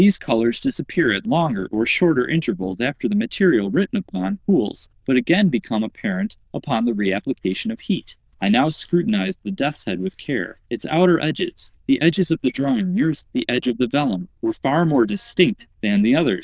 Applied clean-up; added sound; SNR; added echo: neural diffusion model UNIVERSE++.